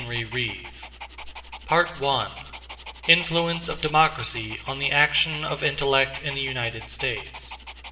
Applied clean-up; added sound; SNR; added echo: none; Dog; 15 dB; reverberation time 1.0 s.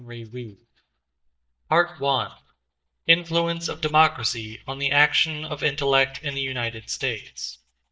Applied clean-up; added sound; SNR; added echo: neural mask model DeepFilterNet 3.